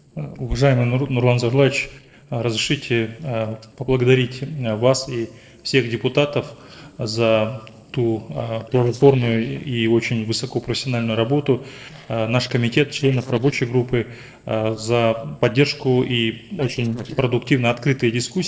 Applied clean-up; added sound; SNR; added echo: neural separator model SepFormer DNS4.